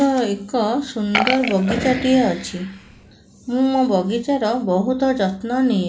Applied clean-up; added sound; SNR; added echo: none; Burping, eructation; 6 dB; none.